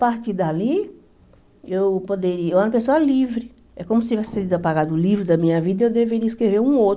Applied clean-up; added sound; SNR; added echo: none; none; none; none.